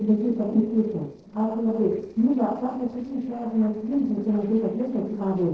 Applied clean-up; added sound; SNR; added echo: neural separator model SepFormer DNS4.